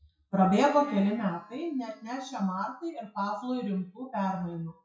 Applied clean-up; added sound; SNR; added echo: classical method WPE with log-MMSE.